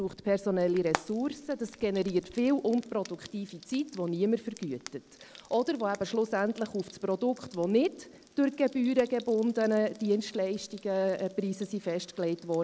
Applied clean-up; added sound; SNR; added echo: none; Frying (food); 18 dB; none.